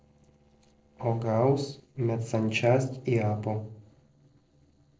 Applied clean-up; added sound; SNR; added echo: neural separator model SepFormer DNS4.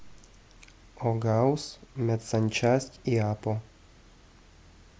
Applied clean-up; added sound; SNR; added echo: none; none; none; none.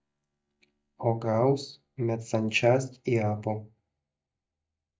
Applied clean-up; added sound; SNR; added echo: neural mask model DeepFilterNet 3.